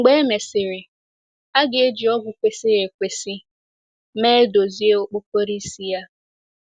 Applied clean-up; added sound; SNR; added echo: none; none; none; none.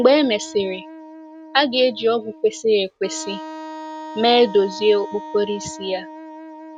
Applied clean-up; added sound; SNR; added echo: none; Wind instrument, woodwind instrument; 15 dB; none.